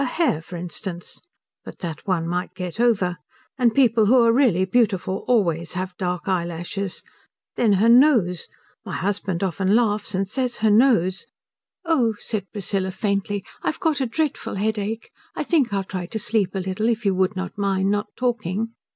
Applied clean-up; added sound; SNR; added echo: none; none; none; none.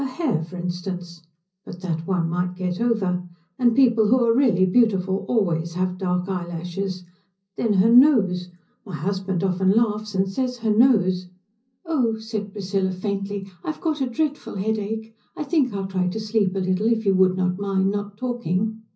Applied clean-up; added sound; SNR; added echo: none; none; none; reverberation time 0.5 s.